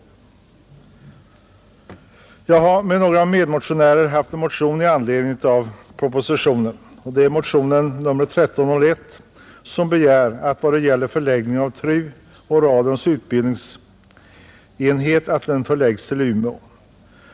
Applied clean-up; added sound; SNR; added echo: none; none; none; none.